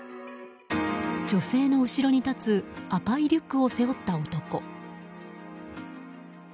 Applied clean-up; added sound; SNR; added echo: none; none; none; none.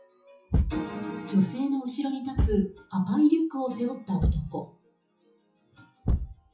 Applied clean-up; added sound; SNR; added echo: classical method WPE with log-MMSE.